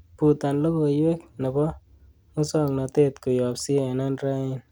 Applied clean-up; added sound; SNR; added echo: none; none; none; none.